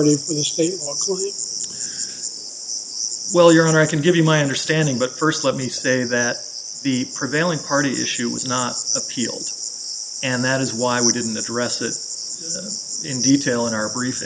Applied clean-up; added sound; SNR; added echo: neural mask model Resemble Enhance denoiser.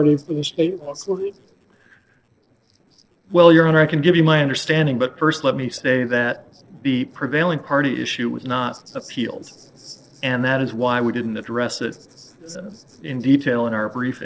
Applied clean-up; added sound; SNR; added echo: neural separator model SepFormer DNS4.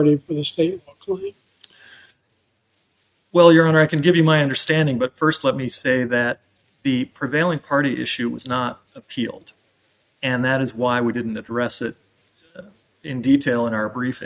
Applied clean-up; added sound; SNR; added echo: neural mask model RNNoise.